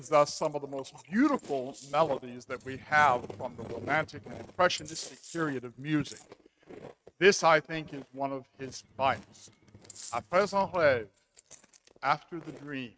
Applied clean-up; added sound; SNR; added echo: neural mask model RNNoise.